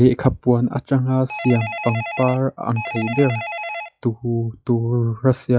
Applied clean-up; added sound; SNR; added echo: classical method log-MMSE.